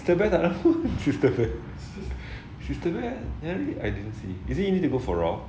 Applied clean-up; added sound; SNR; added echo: none; none; none; none.